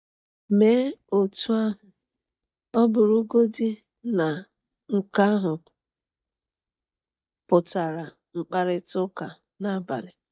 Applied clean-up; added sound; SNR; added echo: neural mask model DeepFilterNet 3.